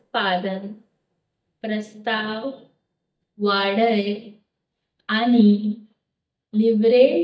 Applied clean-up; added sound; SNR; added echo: neural mask model DeepFilterNet 3.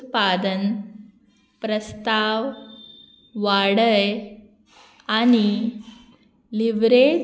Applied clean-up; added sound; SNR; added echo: none; none; none; none.